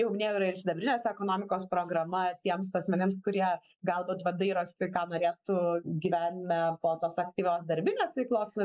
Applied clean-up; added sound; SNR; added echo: neural mask model Resemble Enhance denoiser.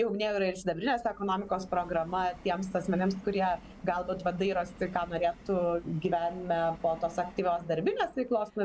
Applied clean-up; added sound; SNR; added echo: none; Subway, metro, underground; 20 dB; none.